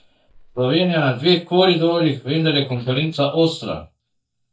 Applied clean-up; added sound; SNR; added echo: neural mask model DeepFilterNet 3.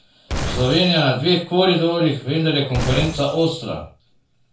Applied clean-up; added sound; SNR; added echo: none; Glass; 8 dB; reverberation time 0.3 s.